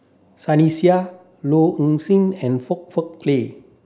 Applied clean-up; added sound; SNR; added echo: none; none; none; none.